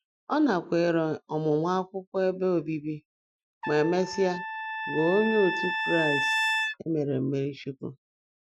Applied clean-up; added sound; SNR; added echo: classical method Wiener filter.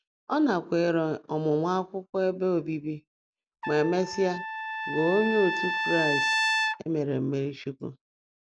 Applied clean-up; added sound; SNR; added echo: none; Trumpet; 1 dB; none.